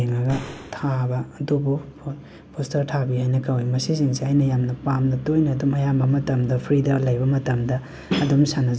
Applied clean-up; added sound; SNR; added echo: none; Boom; 16 dB; none.